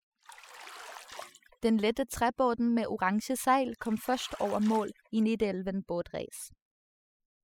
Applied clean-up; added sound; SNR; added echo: classical method spectral subtraction.